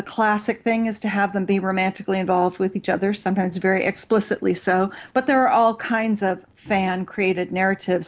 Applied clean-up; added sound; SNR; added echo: none; none; none; none.